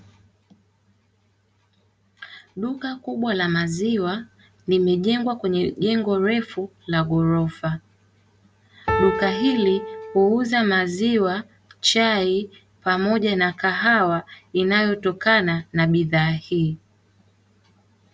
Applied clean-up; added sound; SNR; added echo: none; Piano; 3 dB; none.